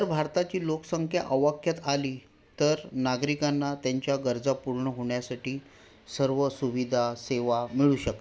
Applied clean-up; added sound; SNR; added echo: none; none; none; none.